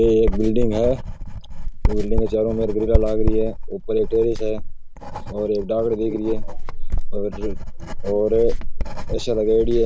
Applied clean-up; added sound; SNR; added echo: none; Writing; -1 dB; none.